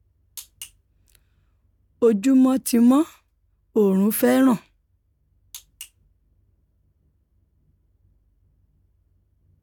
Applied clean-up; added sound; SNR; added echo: none; none; none; none.